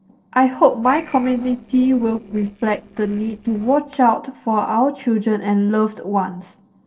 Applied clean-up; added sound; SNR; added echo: neural separator model SepFormer DNS4.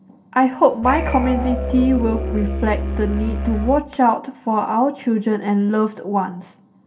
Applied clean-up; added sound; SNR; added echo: none; Musical instrument; 4 dB; reverberation time 0.3 s.